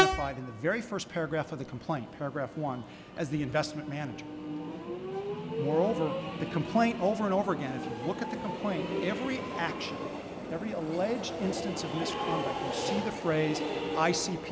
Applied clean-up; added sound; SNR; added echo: none; Train; 3 dB; none.